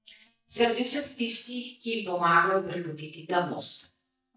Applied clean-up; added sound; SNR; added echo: neural mask model DeepFilterNet 3.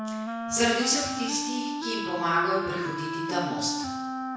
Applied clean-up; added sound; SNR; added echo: none; Wind instrument, woodwind instrument; 3 dB; reverberation time 1.0 s.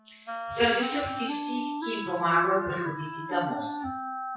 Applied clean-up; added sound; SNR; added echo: classical method WPE with log-MMSE.